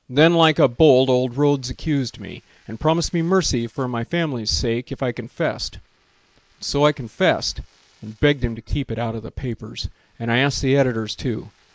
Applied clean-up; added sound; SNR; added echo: neural mask model Resemble Enhance denoiser.